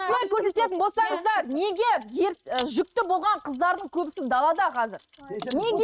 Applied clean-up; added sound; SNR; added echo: neural mask model RNNoise.